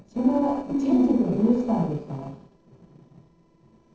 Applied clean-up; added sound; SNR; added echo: neural separator model SepFormer DNS4.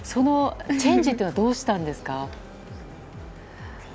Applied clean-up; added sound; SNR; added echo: none; none; none; none.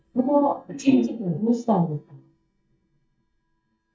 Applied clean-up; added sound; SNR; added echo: neural mask model DeepFilterNet 3.